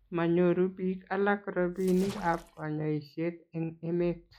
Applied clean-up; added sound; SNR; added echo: classical method log-MMSE.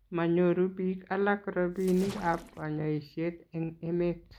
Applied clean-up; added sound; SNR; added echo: none; Splash, splatter; 19 dB; none.